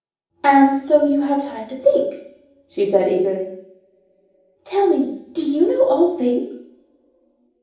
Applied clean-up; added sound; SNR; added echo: none; none; none; reverberation time 0.7 s.